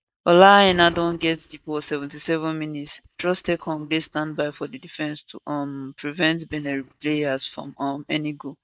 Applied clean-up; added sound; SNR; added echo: neural mask model DeepFilterNet 3.